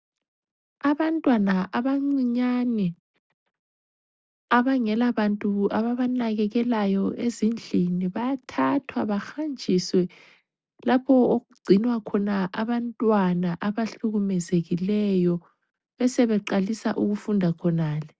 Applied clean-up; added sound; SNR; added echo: none; none; none; none.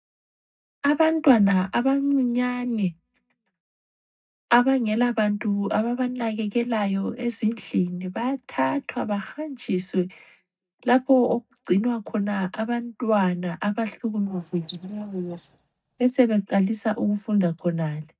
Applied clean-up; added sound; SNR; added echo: neural mask model DeepFilterNet 3.